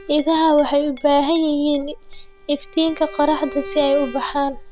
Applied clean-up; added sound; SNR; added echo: none; Bowed string instrument + Chink, clink; 16 dB; none.